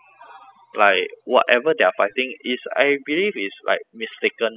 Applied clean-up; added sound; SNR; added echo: classical method spectral subtraction.